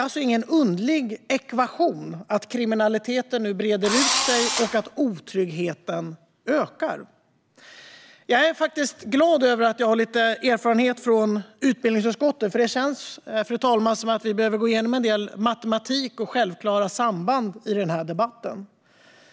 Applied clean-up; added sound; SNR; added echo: none; Engine / Drill; 1 dB; none.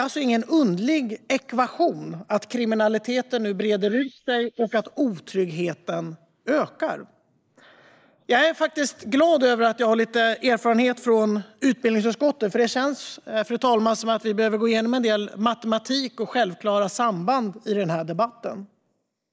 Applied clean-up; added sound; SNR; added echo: neural mask model Resemble Enhance denoiser.